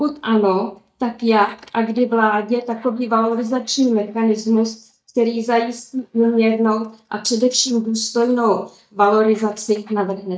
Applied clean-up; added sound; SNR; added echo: neural mask model DeepFilterNet 3.